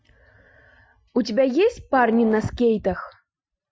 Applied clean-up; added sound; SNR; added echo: classical method Wiener filter.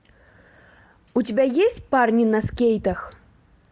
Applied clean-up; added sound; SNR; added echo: none; none; none; none.